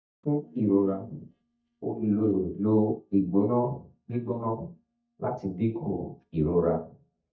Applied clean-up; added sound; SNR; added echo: neural mask model DeepFilterNet 3.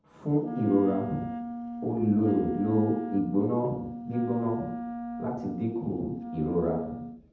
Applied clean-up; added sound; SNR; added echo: none; Wind instrument, woodwind instrument; 8 dB; reverberation time 0.8 s.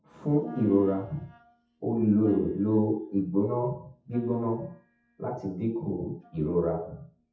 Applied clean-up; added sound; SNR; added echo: classical method WPE with log-MMSE.